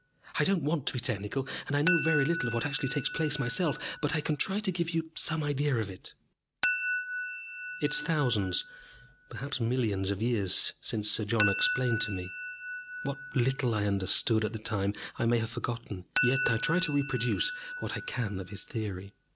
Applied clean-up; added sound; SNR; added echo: none; Chink, clink; 7 dB; none.